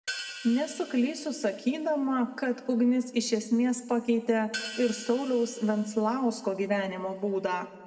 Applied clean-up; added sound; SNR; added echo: none; Hi-hat; 16 dB; reverberation time 1.3 s.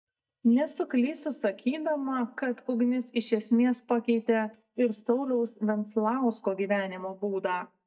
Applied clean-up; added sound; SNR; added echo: neural mask model DeepFilterNet 3.